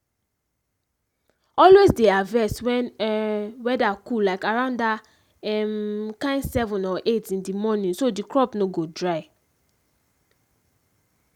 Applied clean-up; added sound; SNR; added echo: none; none; none; none.